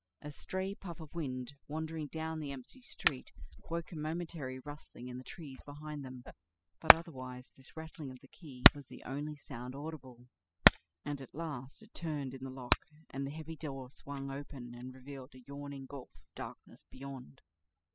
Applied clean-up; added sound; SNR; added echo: classical method spectral subtraction.